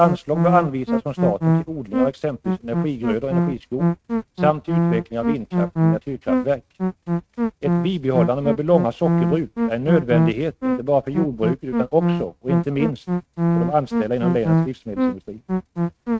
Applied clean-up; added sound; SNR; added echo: neural mask model RNNoise.